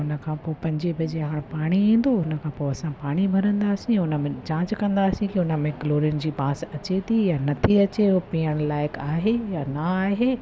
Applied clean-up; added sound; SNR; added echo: none; none; none; none.